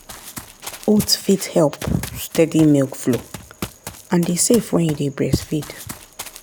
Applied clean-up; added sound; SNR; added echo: none; Run; 16 dB; none.